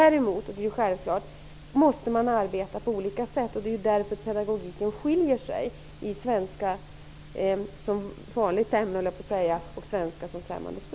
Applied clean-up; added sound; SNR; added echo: none; none; none; none.